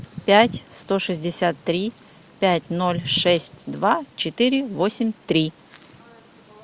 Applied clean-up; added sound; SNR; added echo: none; none; none; none.